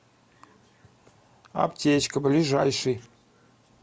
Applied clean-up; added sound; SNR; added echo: none; none; none; none.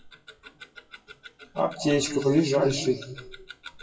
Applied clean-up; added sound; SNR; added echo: classical method WPE with log-MMSE.